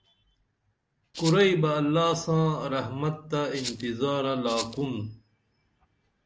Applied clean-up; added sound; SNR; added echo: none; Rattle (instrument); 11 dB; none.